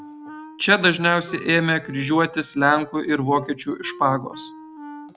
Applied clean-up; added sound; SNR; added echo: none; Wind instrument, woodwind instrument; 19 dB; none.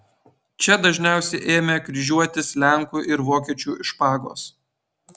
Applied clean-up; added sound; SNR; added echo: none; none; none; none.